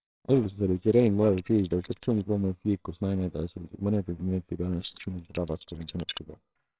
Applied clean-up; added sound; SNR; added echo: neural separator model SepFormer WHAMR!.